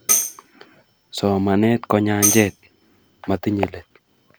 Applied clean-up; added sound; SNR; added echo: none; Tambourine; 4 dB; none.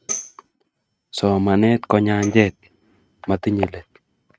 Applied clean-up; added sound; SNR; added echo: neural mask model RNNoise.